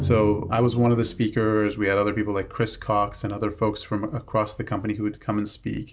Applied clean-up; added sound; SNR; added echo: none; Drum; 13 dB; none.